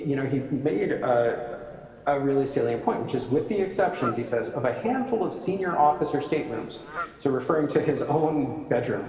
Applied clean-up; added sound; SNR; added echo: none; Fowl; 19 dB; reverberation time 2.3 s.